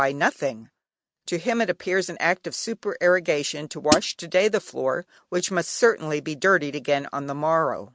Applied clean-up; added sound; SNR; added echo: neural mask model RNNoise.